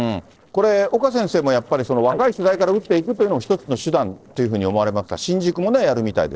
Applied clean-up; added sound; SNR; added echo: neural separator model SepFormer DNS4.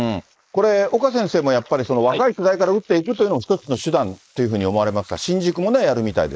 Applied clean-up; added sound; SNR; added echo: neural mask model Resemble Enhance denoiser.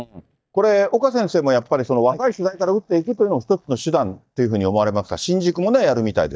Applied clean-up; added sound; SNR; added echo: neural mask model DeepFilterNet 3.